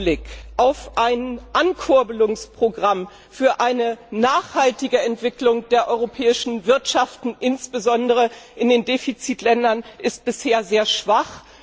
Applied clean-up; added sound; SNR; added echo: none; none; none; none.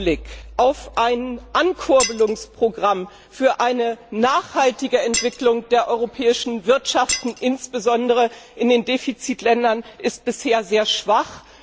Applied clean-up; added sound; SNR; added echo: none; Shatter; 6 dB; none.